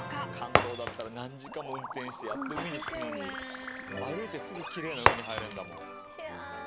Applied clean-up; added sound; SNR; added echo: none; Shatter; -2 dB; none.